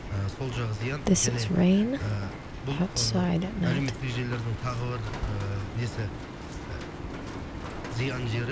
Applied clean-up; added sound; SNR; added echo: none; Rain; -2 dB; none.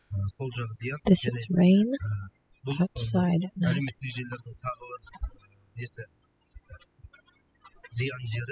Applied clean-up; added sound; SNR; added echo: classical method spectral subtraction.